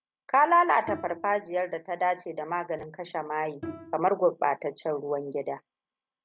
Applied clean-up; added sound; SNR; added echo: none; Bowed string instrument; 18 dB; none.